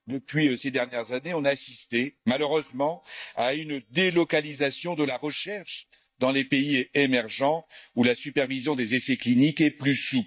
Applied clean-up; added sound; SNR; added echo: neural mask model DeepFilterNet 3.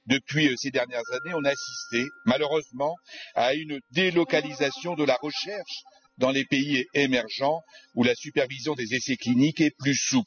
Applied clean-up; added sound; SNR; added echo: classical method spectral subtraction.